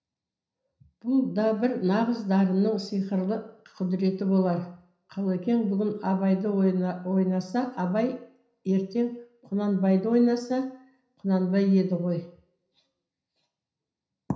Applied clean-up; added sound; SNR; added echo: none; none; none; reverberation time 0.5 s.